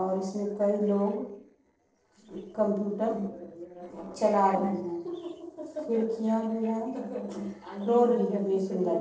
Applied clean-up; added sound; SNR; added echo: neural separator model SepFormer DNS4.